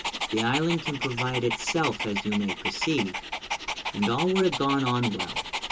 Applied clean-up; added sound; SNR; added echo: none; Dog; 5 dB; reverberation time 0.2 s.